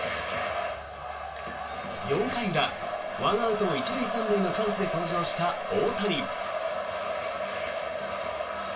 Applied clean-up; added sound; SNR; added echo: none; none; none; reverberation time 0.2 s.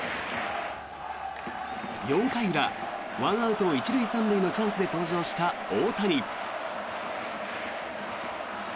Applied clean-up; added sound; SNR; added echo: none; none; none; none.